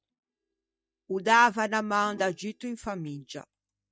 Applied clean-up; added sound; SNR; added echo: neural mask model DeepFilterNet 3.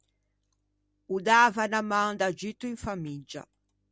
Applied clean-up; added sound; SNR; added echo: none; none; none; none.